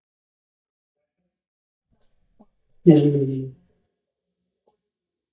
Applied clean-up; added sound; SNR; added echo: neural mask model DeepFilterNet 3.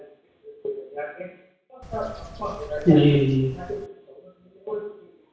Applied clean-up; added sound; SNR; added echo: none; Bird; 15 dB; reverberation time 0.7 s.